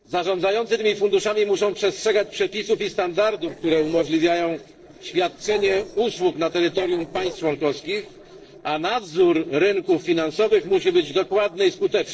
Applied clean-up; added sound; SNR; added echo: neural separator model SepFormer DNS4.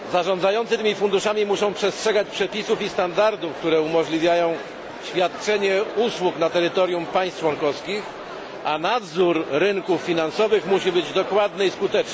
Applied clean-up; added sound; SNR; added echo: none; none; none; none.